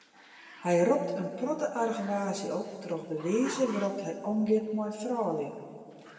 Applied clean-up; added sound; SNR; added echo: none; Growling; 20 dB; reverberation time 1.9 s.